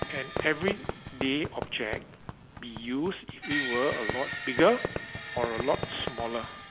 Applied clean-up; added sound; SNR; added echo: none; Fireworks + Screech; 5 dB; none.